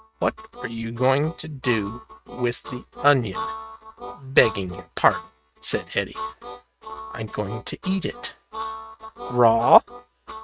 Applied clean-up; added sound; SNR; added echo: neural mask model RNNoise.